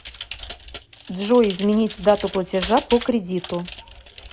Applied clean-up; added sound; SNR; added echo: none; Computer keyboard; 13 dB; none.